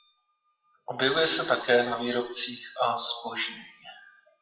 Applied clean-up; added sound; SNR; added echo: classical method WPE with log-MMSE.